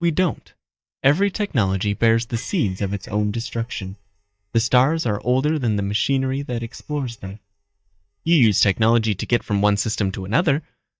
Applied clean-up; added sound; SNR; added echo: neural mask model DeepFilterNet 3.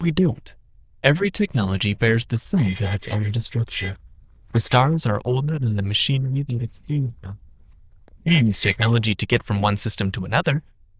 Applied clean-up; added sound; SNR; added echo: neural diffusion model UNIVERSE++.